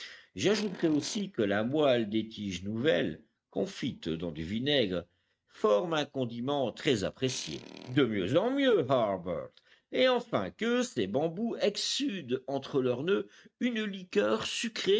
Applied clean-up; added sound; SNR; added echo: neural mask model RNNoise.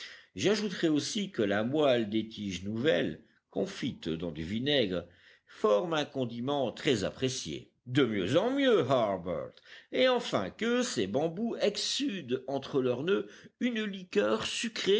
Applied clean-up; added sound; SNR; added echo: none; none; none; none.